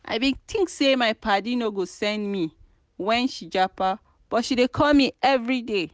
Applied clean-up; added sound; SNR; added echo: none; none; none; none.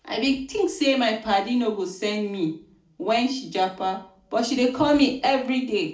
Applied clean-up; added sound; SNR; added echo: none; none; none; reverberation time 0.4 s.